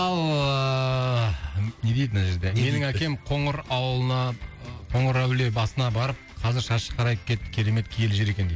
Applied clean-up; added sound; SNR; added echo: none; none; none; none.